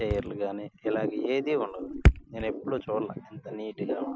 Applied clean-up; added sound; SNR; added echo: none; Thump, thud; -1 dB; none.